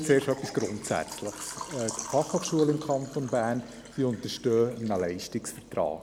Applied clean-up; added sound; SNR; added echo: none; Water / Liquid; 15 dB; none.